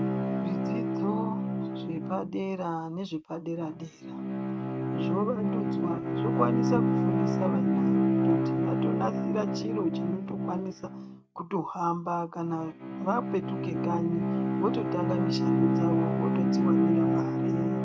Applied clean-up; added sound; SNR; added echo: neural mask model RNNoise.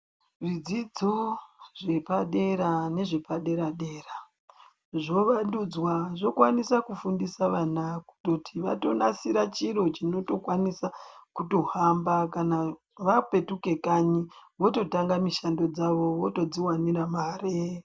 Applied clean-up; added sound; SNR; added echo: none; none; none; none.